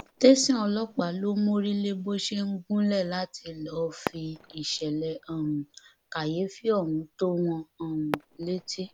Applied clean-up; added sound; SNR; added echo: none; Fireworks; 18 dB; none.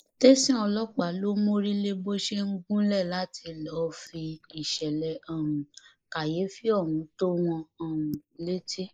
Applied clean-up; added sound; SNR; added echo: neural mask model Resemble Enhance denoiser.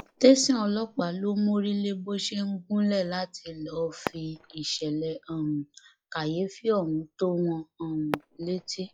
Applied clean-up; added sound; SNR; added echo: classical method log-MMSE.